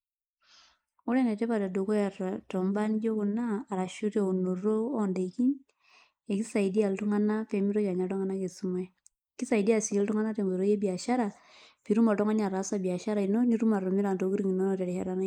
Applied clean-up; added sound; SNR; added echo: neural mask model Resemble Enhance denoiser.